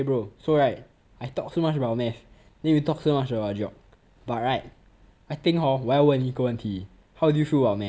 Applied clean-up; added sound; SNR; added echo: none; none; none; none.